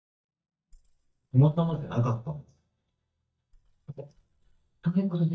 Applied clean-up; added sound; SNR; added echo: neural mask model DeepFilterNet 3.